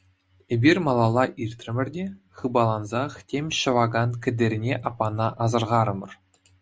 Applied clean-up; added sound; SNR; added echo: none; none; none; none.